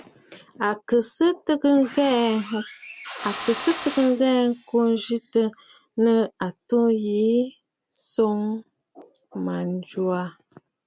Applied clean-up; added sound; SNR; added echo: none; Drill; 12 dB; none.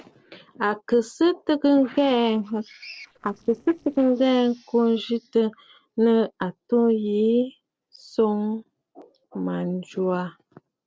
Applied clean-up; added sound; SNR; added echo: neural separator model SepFormer DNS4.